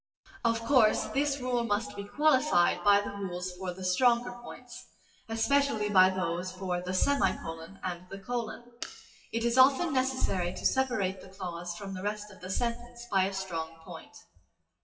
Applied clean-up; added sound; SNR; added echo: classical method WPE with log-MMSE.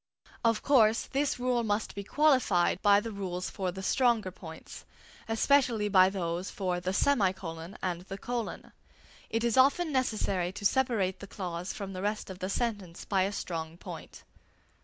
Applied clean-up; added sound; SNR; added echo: none; none; none; none.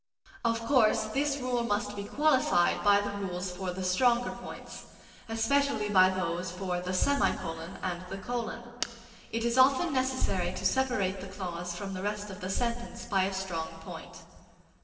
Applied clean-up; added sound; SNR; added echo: neural separator model SepFormer DNS4.